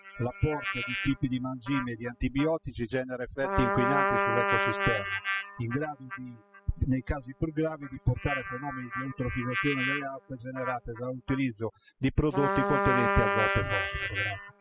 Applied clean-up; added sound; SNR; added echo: classical method spectral subtraction.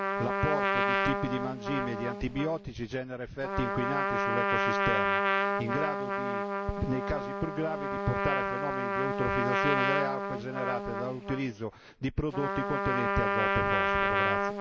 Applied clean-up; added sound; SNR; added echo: none; Trumpet; -4 dB; none.